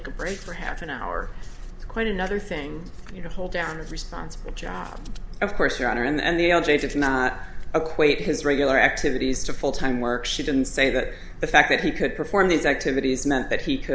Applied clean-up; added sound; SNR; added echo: none; none; none; none.